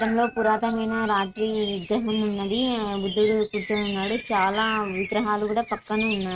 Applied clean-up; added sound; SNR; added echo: neural mask model RNNoise.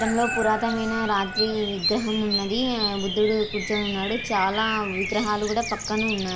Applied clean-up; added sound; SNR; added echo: none; Bird vocalization, bird call, bird song; 5 dB; none.